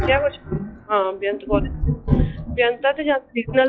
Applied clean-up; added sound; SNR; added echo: classical method log-MMSE.